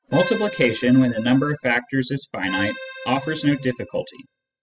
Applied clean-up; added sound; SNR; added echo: classical method spectral subtraction.